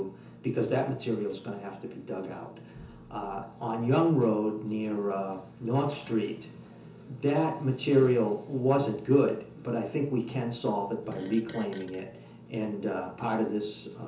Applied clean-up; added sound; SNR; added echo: none; Fart; 17 dB; reverberation time 0.6 s.